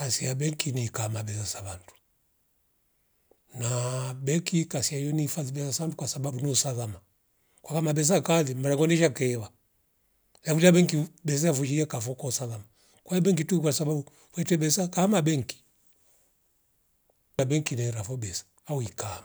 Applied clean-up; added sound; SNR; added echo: none; none; none; none.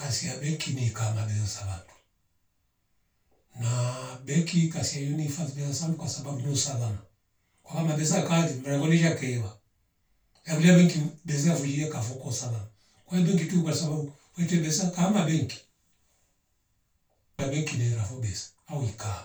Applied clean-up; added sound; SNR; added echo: none; none; none; reverberation time 0.2 s.